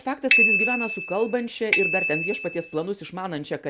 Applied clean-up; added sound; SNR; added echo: none; Bicycle bell; -3 dB; none.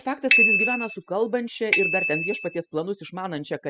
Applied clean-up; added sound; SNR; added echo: classical method spectral subtraction.